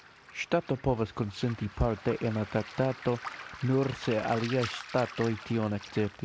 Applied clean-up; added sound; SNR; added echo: none; Waves, surf; 14 dB; none.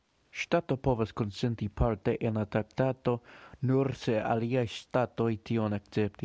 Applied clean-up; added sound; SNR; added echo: none; none; none; none.